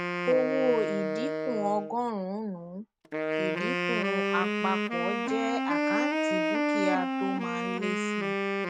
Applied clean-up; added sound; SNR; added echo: none; Wind instrument, woodwind instrument; -3 dB; none.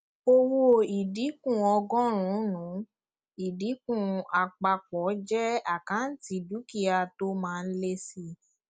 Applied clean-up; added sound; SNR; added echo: none; none; none; none.